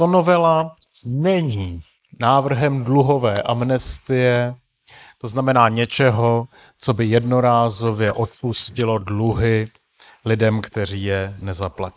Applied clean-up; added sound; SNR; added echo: neural mask model Resemble Enhance denoiser.